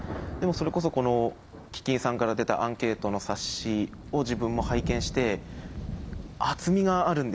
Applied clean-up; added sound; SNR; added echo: none; Thunder; 10 dB; none.